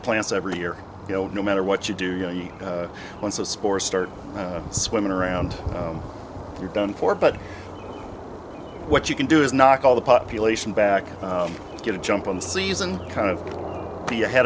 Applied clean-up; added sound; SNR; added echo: none; none; none; none.